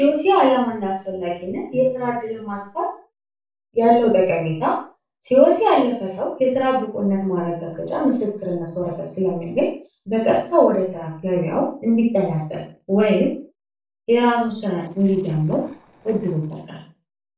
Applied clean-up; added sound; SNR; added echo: neural separator model SepFormer DNS4.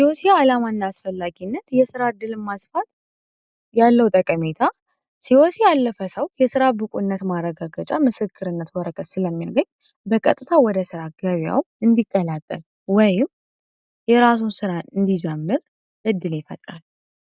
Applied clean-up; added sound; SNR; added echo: none; none; none; none.